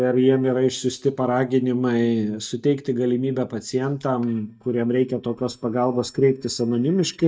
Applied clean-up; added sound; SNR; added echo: neural mask model DeepFilterNet 3.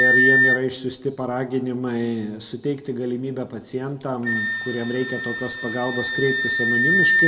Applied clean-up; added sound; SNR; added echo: none; Wind instrument, woodwind instrument; -2 dB; reverberation time 1.1 s.